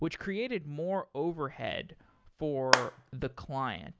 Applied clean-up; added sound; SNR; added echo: none; Clapping; -2 dB; none.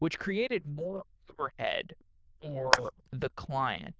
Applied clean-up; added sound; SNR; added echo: neural diffusion model UNIVERSE++.